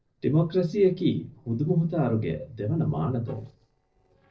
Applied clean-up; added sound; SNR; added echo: neural separator model SepFormer DNS4.